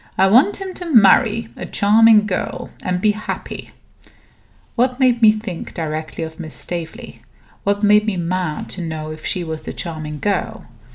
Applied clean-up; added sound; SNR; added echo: none; none; none; none.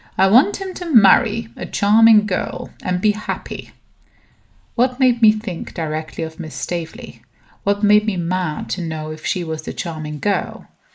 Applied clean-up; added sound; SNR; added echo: neural mask model Resemble Enhance denoiser.